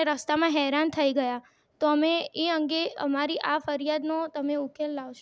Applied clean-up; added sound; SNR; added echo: none; none; none; none.